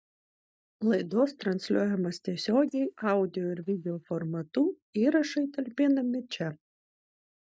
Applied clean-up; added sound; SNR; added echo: neural mask model DeepFilterNet 3.